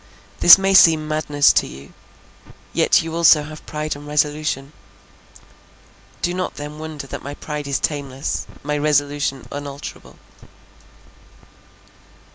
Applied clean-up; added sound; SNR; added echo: none; none; none; none.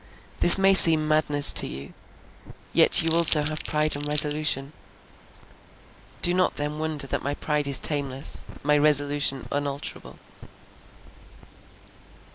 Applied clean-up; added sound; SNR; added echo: neural mask model Resemble Enhance denoiser.